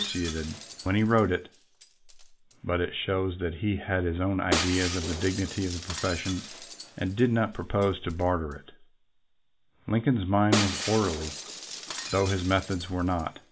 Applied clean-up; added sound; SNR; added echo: none; Shatter; 9 dB; none.